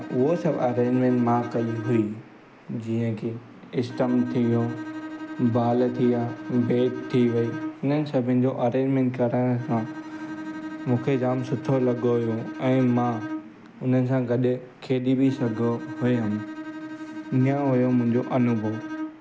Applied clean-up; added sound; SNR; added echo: none; Bowed string instrument; 12 dB; none.